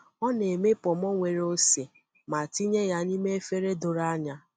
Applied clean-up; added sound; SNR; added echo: none; none; none; none.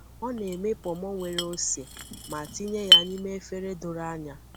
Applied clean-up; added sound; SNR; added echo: none; Chink, clink; -4 dB; none.